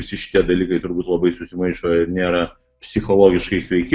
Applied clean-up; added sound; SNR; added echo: none; none; none; none.